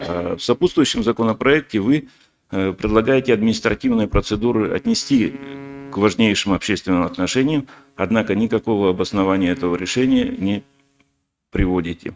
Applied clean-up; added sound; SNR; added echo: neural mask model RNNoise.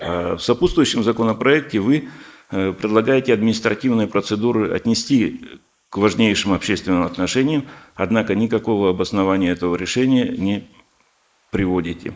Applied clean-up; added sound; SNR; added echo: neural mask model Resemble Enhance denoiser.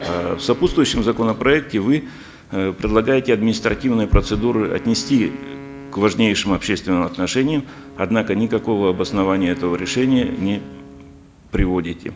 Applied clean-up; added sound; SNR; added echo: none; Wind instrument, woodwind instrument; 17 dB; none.